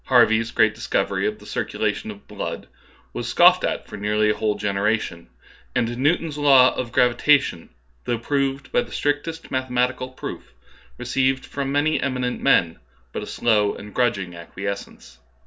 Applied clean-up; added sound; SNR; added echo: none; none; none; none.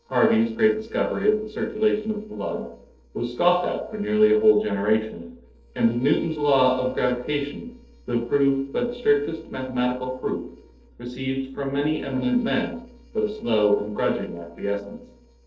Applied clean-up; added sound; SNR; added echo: neural separator model SepFormer DNS4.